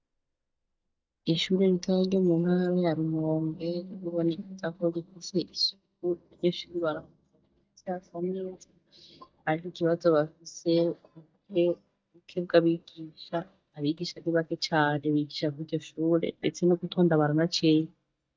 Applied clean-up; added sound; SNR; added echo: neural mask model DeepFilterNet 3.